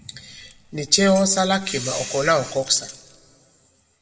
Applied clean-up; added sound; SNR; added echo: none; Keys jangling; 20 dB; reverberation time 1.2 s.